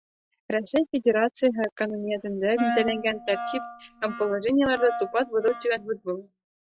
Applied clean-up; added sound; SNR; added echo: classical method log-MMSE.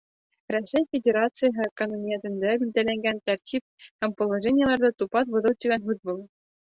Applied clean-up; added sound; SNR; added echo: none; none; none; none.